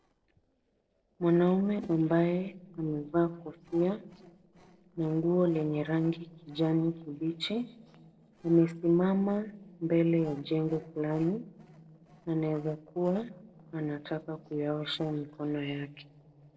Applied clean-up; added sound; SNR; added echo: neural separator model SepFormer DNS4.